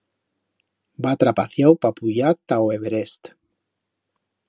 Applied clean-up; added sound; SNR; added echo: none; none; none; none.